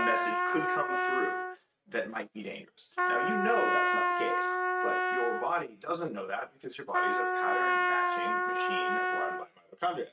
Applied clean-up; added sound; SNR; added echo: neural mask model RNNoise.